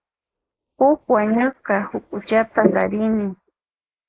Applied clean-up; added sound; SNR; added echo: neural mask model Resemble Enhance denoiser.